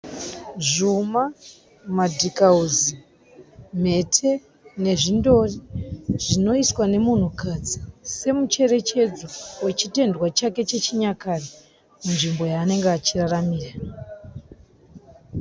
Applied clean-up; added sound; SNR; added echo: none; none; none; none.